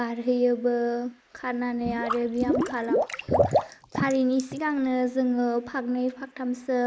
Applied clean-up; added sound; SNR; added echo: neural mask model Resemble Enhance denoiser.